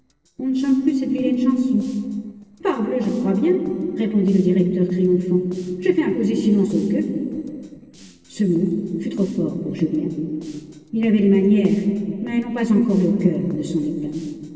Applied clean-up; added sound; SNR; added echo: neural separator model SepFormer DNS4.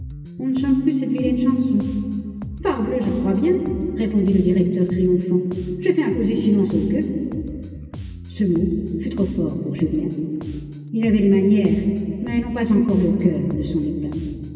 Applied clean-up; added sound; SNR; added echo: none; Bass guitar; 13 dB; reverberation time 2.6 s.